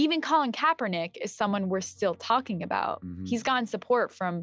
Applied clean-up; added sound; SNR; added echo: none; none; none; none.